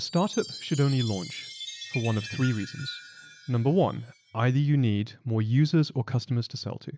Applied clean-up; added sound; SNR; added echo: none; Chime; 17 dB; none.